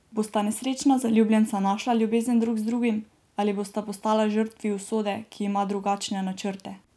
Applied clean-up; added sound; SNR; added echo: none; none; none; none.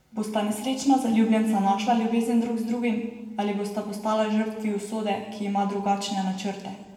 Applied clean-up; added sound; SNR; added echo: none; none; none; reverberation time 1.2 s.